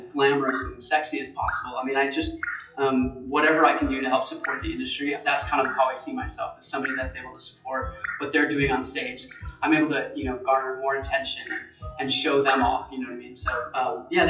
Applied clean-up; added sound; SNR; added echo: classical method WPE with log-MMSE.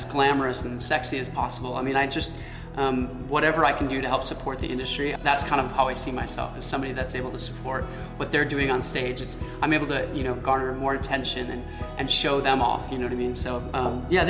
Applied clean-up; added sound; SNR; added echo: none; none; none; none.